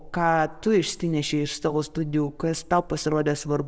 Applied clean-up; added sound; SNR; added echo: none; none; none; none.